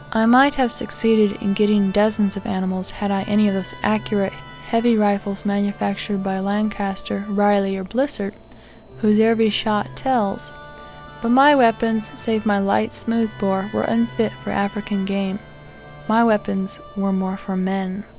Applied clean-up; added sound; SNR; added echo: none; Musical instrument; 20 dB; none.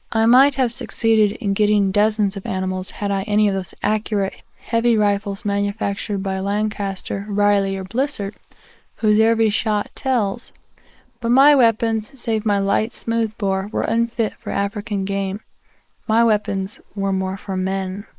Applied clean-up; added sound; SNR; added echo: neural mask model Resemble Enhance denoiser.